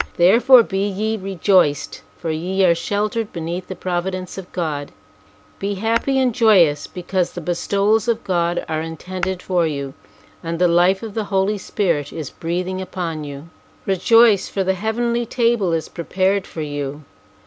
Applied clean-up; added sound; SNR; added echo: none; Tap / Hammer; 17 dB; none.